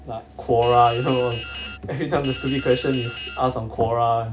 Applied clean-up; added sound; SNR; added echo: none; Drip; 13 dB; none.